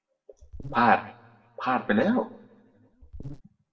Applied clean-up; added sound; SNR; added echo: none; Buzz; 12 dB; reverberation time 0.9 s.